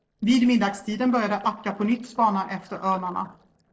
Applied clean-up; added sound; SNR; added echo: neural separator model SepFormer DNS4.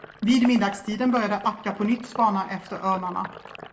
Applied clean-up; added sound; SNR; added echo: none; Sink (filling or washing); 17 dB; reverberation time 0.7 s.